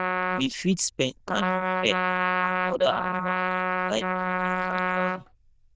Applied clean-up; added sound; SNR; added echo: neural diffusion model UNIVERSE++.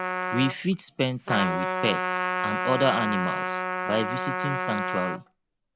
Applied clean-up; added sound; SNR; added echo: none; Trumpet; 1 dB; none.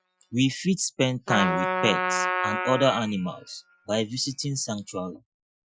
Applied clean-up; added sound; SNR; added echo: classical method Wiener filter.